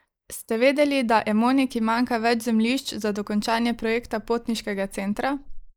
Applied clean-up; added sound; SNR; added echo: neural mask model Resemble Enhance denoiser.